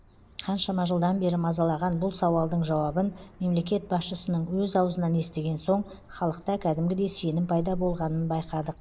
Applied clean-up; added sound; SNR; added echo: none; Bird; 18 dB; none.